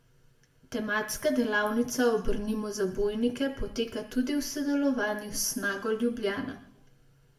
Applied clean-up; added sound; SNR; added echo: none; none; none; reverberation time 0.6 s.